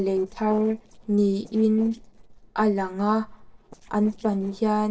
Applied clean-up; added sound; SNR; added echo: neural separator model SepFormer DNS4.